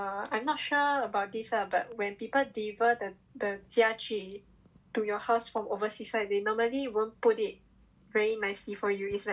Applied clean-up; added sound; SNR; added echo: none; none; none; none.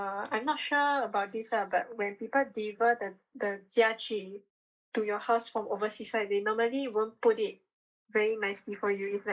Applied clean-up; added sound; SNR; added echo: neural mask model Resemble Enhance denoiser.